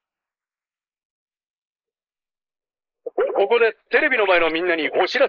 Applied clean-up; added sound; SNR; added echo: neural mask model Resemble Enhance denoiser.